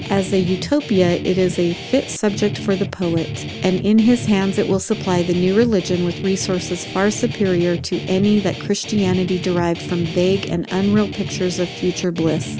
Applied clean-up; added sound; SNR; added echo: none; Guitar; 9 dB; none.